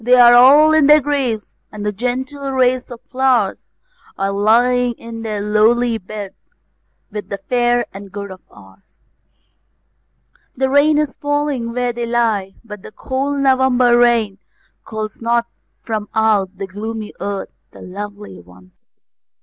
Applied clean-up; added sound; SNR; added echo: none; none; none; none.